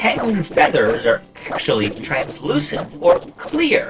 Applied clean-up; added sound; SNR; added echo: neural separator model SepFormer DNS4.